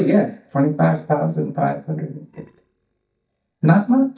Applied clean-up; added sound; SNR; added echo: neural mask model DeepFilterNet 3.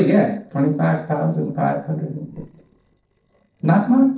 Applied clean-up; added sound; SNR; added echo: neural separator model SepFormer DNS4.